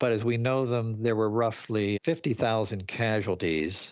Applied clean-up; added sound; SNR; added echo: none; none; none; none.